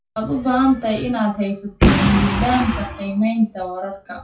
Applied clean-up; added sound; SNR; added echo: classical method WPE with log-MMSE.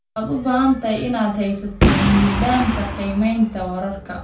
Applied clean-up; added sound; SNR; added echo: none; Boom; 1 dB; reverberation time 0.3 s.